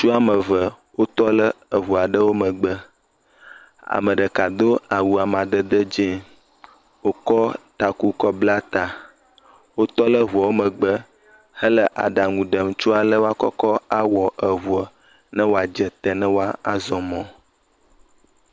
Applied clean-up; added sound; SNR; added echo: none; none; none; none.